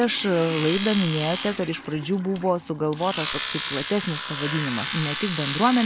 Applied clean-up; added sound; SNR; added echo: none; Domestic sounds, home sounds; 7 dB; none.